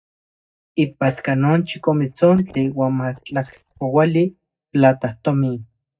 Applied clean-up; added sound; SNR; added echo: neural mask model DeepFilterNet 3.